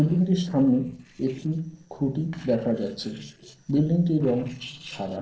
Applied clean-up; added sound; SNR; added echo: neural separator model SepFormer DNS4.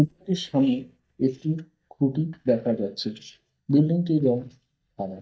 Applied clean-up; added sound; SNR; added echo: neural mask model DeepFilterNet 3.